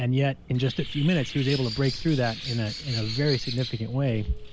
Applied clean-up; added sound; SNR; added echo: none; Bird; 10 dB; none.